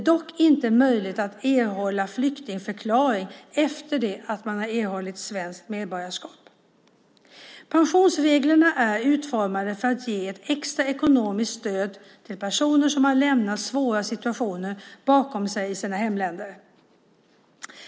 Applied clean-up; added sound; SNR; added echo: none; none; none; none.